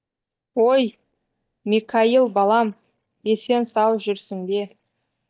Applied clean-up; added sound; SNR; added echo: neural mask model DeepFilterNet 3.